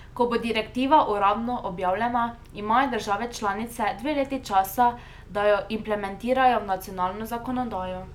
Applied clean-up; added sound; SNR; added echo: none; Idling / Accelerating, revving, vroom / Car; 20 dB; none.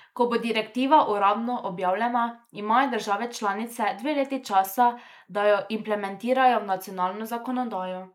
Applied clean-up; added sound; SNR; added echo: neural mask model Resemble Enhance denoiser.